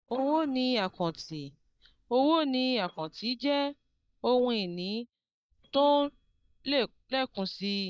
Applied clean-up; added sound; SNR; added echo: neural mask model DeepFilterNet 3.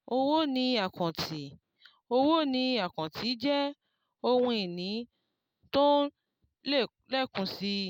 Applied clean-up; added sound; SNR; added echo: none; none; none; none.